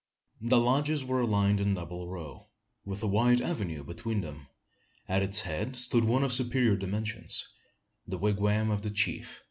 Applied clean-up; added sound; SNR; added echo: none; none; none; none.